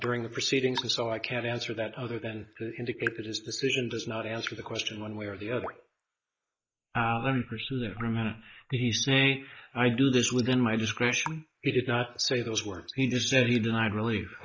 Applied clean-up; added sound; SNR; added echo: neural mask model Resemble Enhance denoiser.